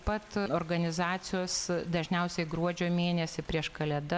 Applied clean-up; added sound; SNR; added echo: none; Toilet flush; 19 dB; none.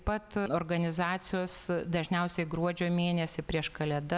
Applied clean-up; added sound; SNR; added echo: none; none; none; none.